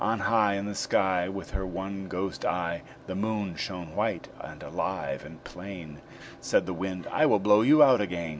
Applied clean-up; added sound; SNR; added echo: none; none; none; none.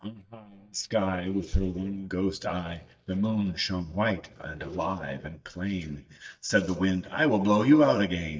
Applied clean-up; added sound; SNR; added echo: neural mask model DeepFilterNet 3.